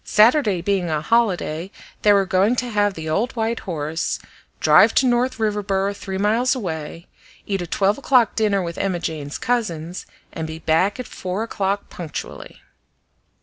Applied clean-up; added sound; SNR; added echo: none; none; none; none.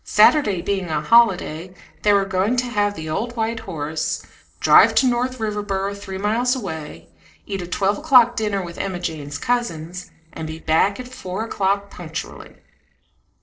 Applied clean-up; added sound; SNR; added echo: neural separator model SepFormer DNS4.